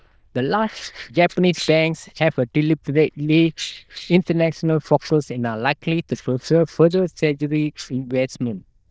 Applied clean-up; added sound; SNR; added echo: neural diffusion model UNIVERSE++.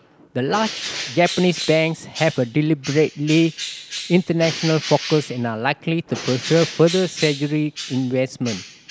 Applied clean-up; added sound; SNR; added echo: none; Bird; 12 dB; none.